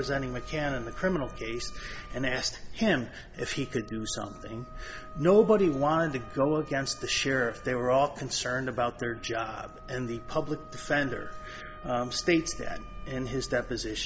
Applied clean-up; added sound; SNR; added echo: none; Wind instrument, woodwind instrument; 20 dB; none.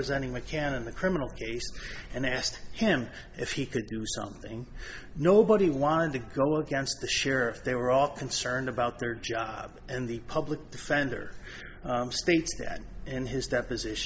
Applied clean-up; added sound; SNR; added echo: none; none; none; none.